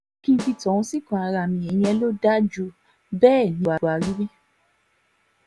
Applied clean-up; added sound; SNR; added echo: none; Snare drum; 16 dB; none.